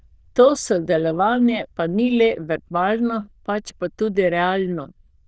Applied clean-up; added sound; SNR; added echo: neural diffusion model UNIVERSE++.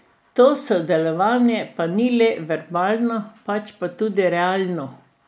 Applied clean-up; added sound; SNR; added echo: none; none; none; none.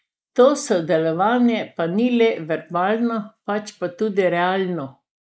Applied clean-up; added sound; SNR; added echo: neural mask model Resemble Enhance denoiser.